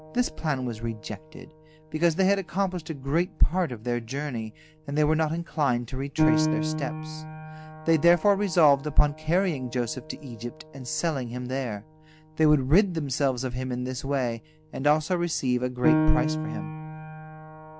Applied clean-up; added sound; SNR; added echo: none; Piano; 8 dB; none.